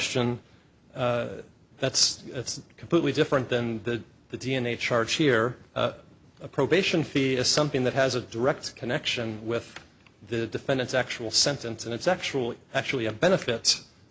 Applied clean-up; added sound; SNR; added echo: none; none; none; none.